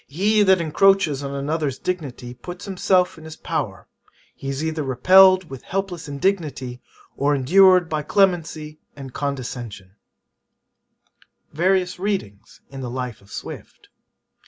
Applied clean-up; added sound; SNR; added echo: none; none; none; none.